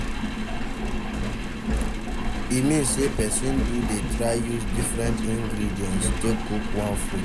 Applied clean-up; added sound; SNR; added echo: none; Engine; -2 dB; none.